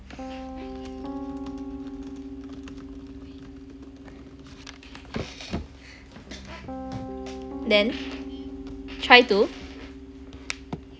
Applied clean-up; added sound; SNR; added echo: none; Piano; 10 dB; none.